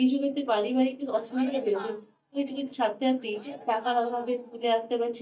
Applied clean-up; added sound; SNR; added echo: neural mask model DeepFilterNet 3.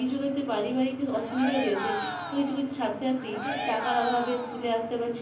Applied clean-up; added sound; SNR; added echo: none; Cheering; 6 dB; reverberation time 0.6 s.